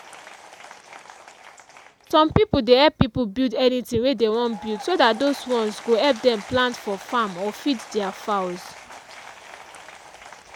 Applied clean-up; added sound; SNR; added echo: none; Applause / Crowd; 19 dB; none.